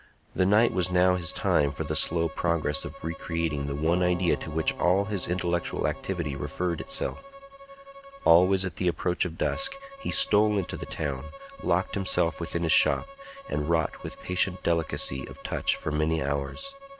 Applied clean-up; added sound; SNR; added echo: none; Keyboard (musical) + Bowed string instrument; 17 dB; none.